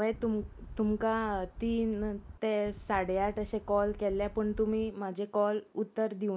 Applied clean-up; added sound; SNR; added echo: none; Wind; 14 dB; none.